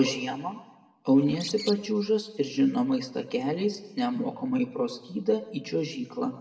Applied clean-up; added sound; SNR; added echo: none; Bird; 13 dB; reverberation time 0.8 s.